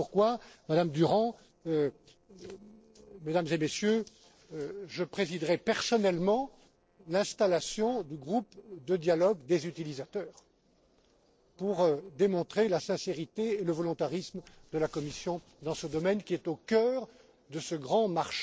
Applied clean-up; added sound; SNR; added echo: neural separator model SepFormer DNS4.